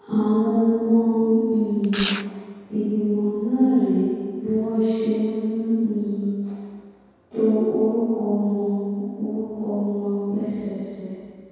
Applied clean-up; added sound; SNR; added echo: none; Domestic sounds, home sounds; 9 dB; reverberation time 2.0 s.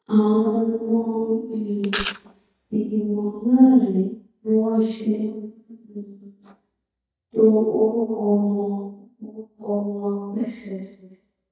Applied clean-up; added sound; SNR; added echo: neural mask model DeepFilterNet 3.